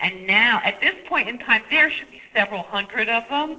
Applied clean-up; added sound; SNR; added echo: neural separator model SepFormer DNS4.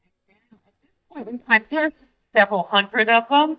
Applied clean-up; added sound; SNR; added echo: neural mask model DeepFilterNet 3.